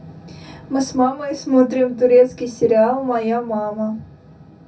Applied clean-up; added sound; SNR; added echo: none; none; none; reverberation time 0.3 s.